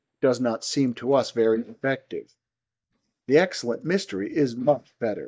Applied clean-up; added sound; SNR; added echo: neural mask model DeepFilterNet 3.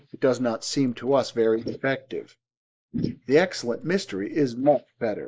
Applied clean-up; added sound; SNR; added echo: neural mask model Resemble Enhance denoiser.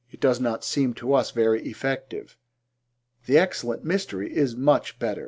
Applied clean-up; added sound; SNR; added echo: none; none; none; none.